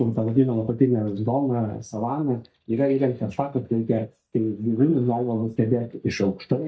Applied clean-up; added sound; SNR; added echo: neural mask model DeepFilterNet 3.